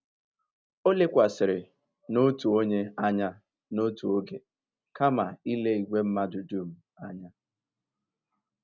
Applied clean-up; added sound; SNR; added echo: none; none; none; none.